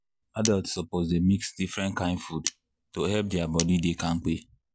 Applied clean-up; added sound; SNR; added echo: none; Cutlery, silverware; 9 dB; none.